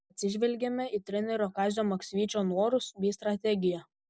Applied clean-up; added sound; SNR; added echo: none; none; none; none.